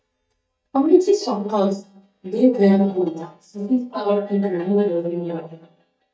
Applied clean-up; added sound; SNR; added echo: neural mask model DeepFilterNet 3.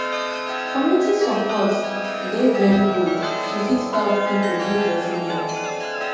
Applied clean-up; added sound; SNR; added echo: none; Chime; 4 dB; reverberation time 1.3 s.